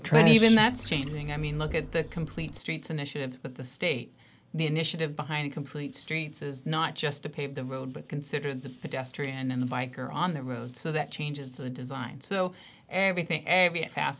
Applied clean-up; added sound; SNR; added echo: none; Trickle, dribble / Chirp, tweet; 13 dB; none.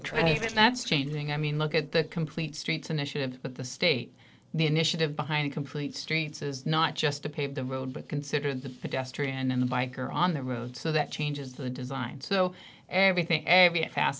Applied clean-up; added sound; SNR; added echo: neural separator model SepFormer DNS4.